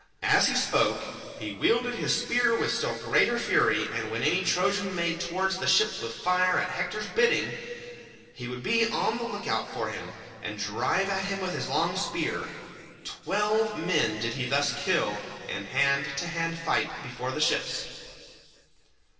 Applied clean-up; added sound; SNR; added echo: none; none; none; reverberation time 2.6 s.